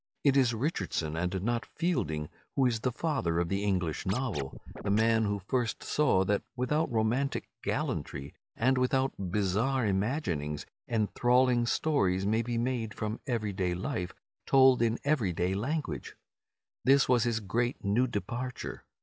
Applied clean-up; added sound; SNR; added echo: none; Scratching (performance technique); 12 dB; none.